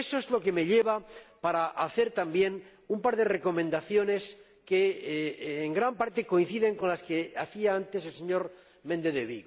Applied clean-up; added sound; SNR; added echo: none; none; none; none.